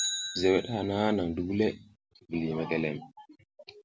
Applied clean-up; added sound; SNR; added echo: none; Bicycle; 11 dB; none.